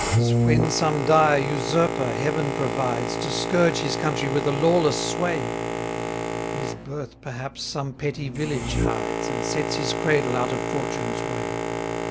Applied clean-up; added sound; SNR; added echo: none; Boat, Water vehicle; 1 dB; none.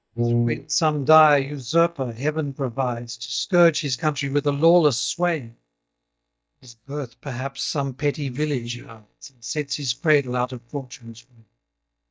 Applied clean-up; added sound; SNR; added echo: neural mask model DeepFilterNet 3.